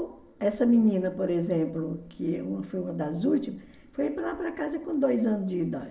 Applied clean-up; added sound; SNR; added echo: none; none; none; reverberation time 0.6 s.